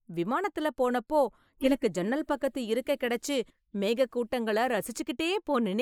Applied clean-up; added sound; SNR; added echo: neural mask model Resemble Enhance denoiser.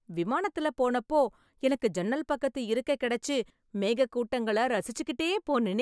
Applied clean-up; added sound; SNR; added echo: none; none; none; none.